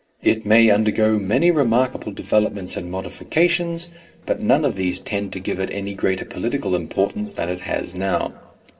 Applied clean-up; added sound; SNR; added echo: neural separator model SepFormer DNS4.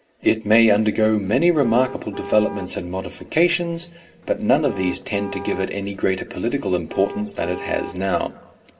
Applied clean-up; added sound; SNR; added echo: none; Car; 13 dB; reverberation time 2.1 s.